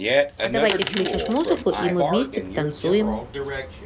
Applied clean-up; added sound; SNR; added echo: none; Fart + Coin (dropping); 1 dB; none.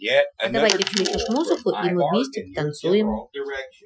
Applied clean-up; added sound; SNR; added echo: classical method Wiener filter.